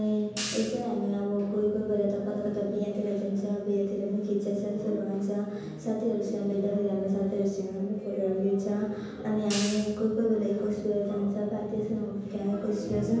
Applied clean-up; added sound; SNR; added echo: none; Hi-hat; 12 dB; reverberation time 1.1 s.